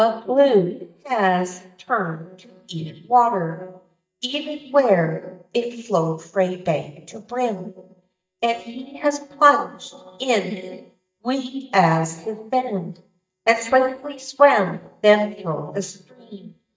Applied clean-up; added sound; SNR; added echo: neural mask model DeepFilterNet 3.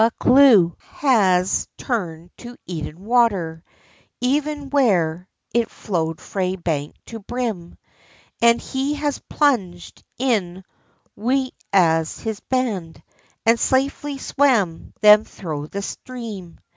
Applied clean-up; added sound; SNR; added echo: none; none; none; none.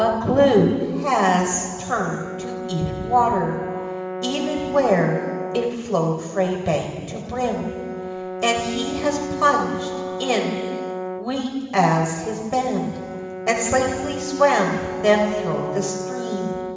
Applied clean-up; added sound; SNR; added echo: none; Brass instrument; 9 dB; reverberation time 1.7 s.